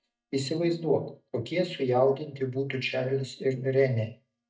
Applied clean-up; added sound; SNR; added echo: neural mask model DeepFilterNet 3.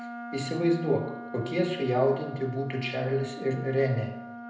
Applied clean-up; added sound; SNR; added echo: none; Wind instrument, woodwind instrument; 12 dB; reverberation time 0.7 s.